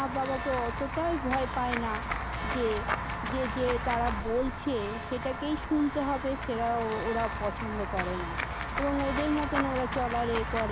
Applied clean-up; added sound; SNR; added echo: none; Walk, footsteps / Run / Bell; 3 dB; none.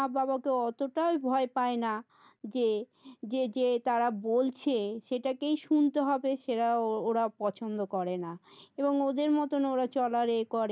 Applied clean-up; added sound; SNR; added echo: none; none; none; none.